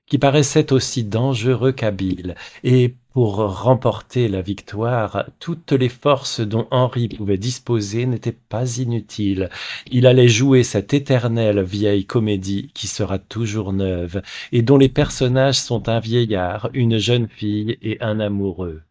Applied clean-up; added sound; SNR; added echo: neural mask model DeepFilterNet 3.